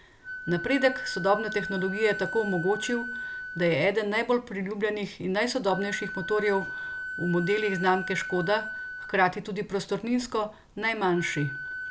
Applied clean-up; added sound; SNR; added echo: none; Wind instrument, woodwind instrument; 9 dB; none.